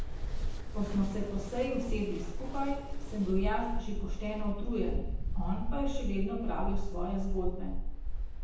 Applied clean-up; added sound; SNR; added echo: none; Mechanical fan; -3 dB; reverberation time 0.8 s.